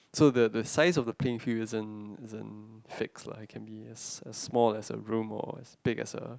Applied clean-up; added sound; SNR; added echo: none; none; none; none.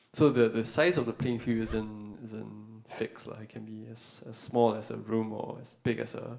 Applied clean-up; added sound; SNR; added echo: none; Zipper (clothing); 17 dB; reverberation time 0.6 s.